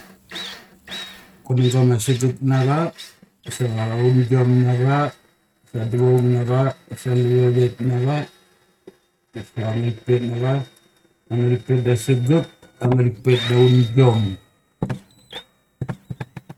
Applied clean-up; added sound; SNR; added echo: neural mask model RNNoise.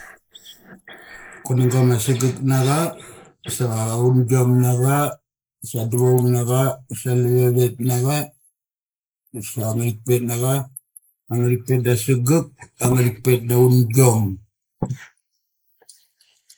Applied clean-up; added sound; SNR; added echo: neural mask model Resemble Enhance denoiser.